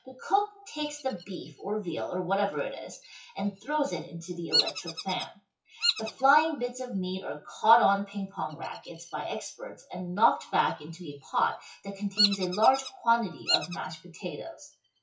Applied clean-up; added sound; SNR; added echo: classical method WPE with log-MMSE.